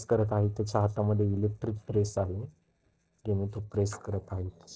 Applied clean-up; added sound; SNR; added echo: neural separator model SepFormer DNS4.